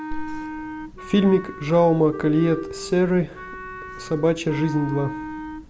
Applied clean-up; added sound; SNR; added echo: none; Wind instrument, woodwind instrument; 12 dB; none.